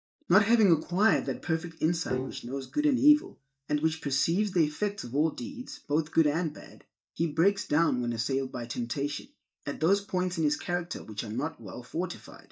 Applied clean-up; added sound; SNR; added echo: neural mask model DeepFilterNet 3.